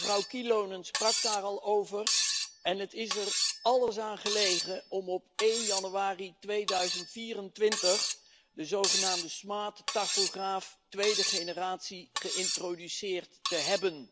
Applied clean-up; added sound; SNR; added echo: none; Cutlery, silverware; 2 dB; none.